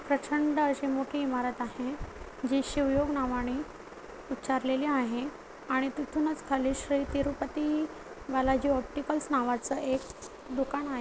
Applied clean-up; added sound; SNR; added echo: none; none; none; none.